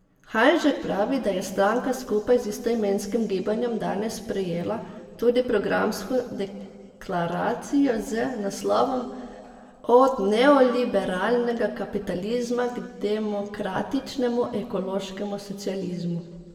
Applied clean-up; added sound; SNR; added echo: none; none; none; reverberation time 1.9 s.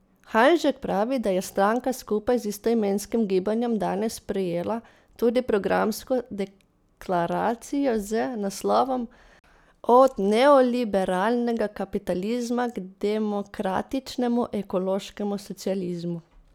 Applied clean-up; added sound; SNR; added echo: none; none; none; none.